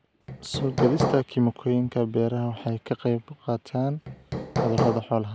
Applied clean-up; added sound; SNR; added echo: none; Hammer; 1 dB; none.